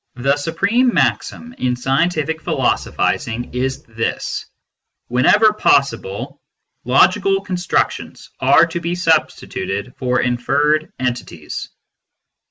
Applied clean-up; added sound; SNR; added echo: none; Growling; 19 dB; none.